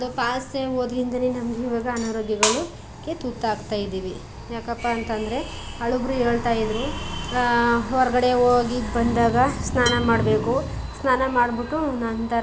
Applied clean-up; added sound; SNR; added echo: none; Dishes, pots, and pans; 10 dB; none.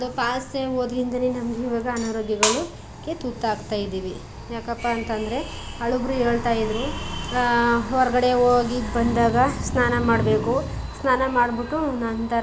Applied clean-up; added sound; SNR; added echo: none; none; none; none.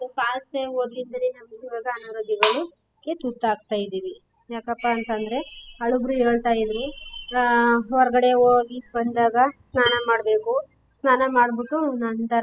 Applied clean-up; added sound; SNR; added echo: classical method spectral subtraction.